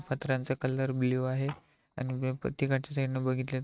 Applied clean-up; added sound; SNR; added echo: neural mask model RNNoise.